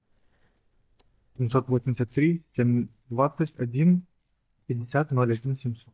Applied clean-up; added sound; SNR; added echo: neural mask model DeepFilterNet 3.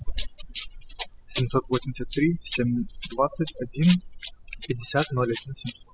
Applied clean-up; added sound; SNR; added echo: classical method spectral subtraction.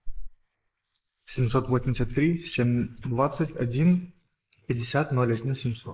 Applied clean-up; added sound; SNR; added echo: neural mask model Resemble Enhance denoiser.